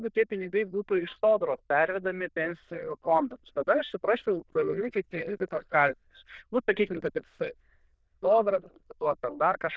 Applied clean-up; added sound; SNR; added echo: neural diffusion model UNIVERSE++.